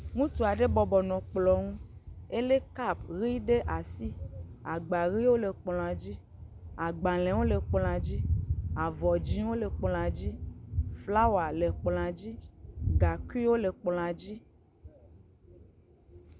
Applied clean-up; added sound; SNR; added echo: none; none; none; none.